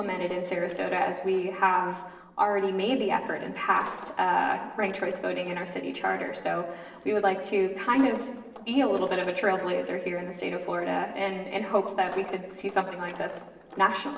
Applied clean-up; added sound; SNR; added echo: neural separator model SepFormer DNS4.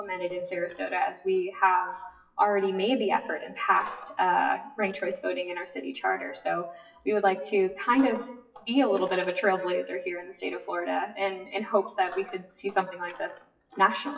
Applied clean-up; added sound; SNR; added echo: classical method WPE with log-MMSE.